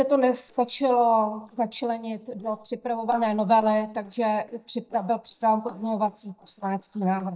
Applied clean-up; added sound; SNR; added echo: neural mask model DeepFilterNet 3.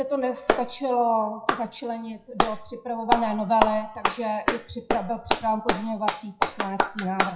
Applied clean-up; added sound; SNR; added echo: classical method WPE with log-MMSE.